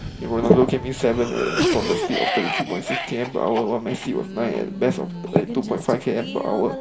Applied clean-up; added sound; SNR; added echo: none; Cough; 6 dB; reverberation time 0.7 s.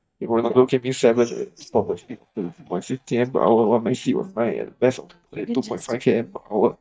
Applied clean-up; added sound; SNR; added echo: neural mask model DeepFilterNet 3.